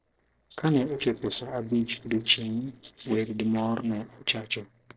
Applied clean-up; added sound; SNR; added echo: neural separator model SepFormer DNS4.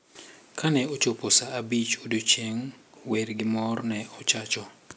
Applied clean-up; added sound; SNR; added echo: none; none; none; none.